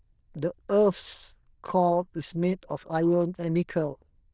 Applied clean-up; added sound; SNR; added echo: neural diffusion model UNIVERSE++.